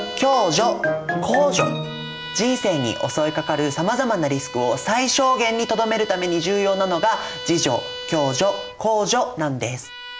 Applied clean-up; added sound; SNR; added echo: none; Bowed string instrument; 14 dB; none.